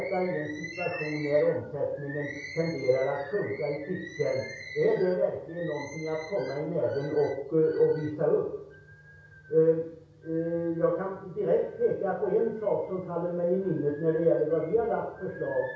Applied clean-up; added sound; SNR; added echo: none; Bird; 17 dB; reverberation time 0.6 s.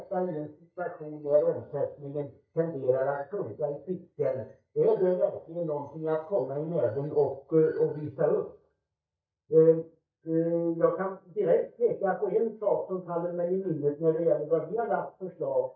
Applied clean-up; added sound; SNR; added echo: neural mask model DeepFilterNet 3.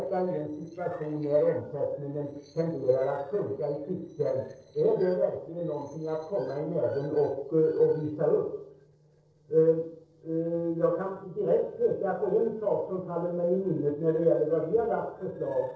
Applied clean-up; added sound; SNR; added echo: neural separator model SepFormer DNS4.